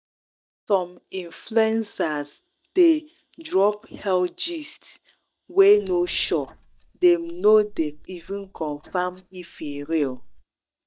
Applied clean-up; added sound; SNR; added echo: neural mask model DeepFilterNet 3.